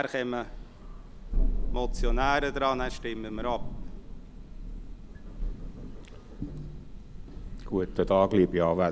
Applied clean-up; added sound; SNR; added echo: none; Thunder; 2 dB; none.